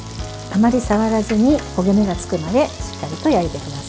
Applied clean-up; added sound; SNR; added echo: none; none; none; none.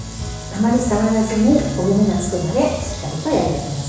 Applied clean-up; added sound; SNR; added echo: none; none; none; reverberation time 1.1 s.